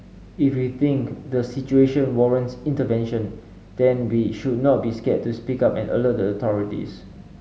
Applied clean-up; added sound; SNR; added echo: none; none; none; none.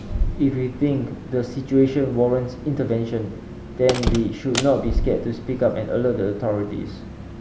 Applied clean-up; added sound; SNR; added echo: none; Slam; 7 dB; none.